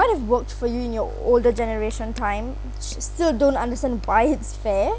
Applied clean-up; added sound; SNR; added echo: none; none; none; none.